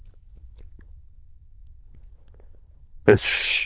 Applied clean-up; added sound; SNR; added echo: neural diffusion model UNIVERSE++.